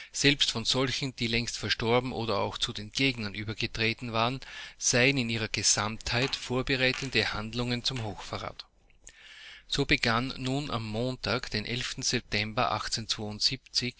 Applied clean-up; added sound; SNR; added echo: none; Fart; 17 dB; none.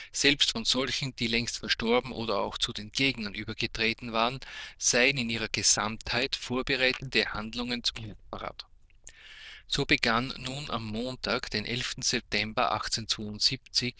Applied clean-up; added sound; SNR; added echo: neural diffusion model UNIVERSE++.